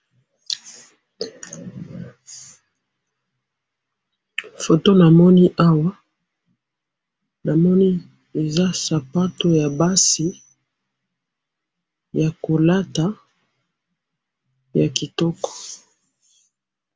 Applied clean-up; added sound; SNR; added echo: none; none; none; none.